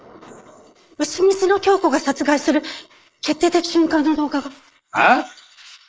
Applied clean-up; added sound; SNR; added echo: neural mask model Resemble Enhance denoiser.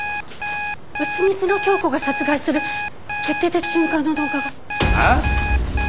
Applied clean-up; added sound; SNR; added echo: none; Alarm; 5 dB; none.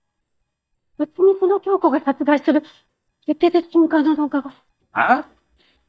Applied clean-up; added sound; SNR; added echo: neural mask model DeepFilterNet 3.